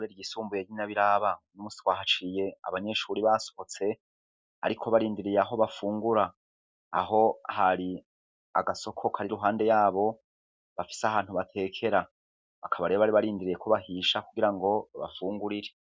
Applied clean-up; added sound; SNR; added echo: none; none; none; none.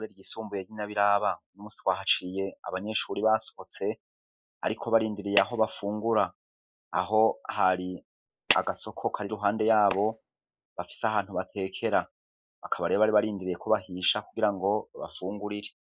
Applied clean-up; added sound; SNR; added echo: neural mask model DeepFilterNet 3.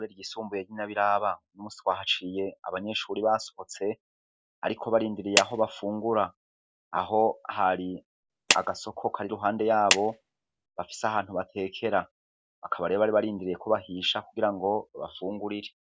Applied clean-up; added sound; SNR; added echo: none; Clapping; 2 dB; none.